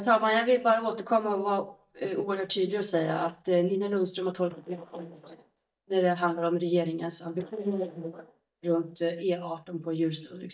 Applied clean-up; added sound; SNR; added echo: neural mask model DeepFilterNet 3.